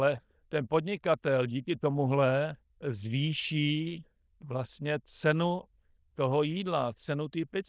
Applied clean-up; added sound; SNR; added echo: neural diffusion model UNIVERSE++.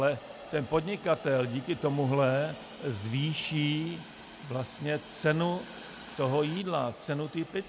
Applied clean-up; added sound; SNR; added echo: none; Hiss; 17 dB; none.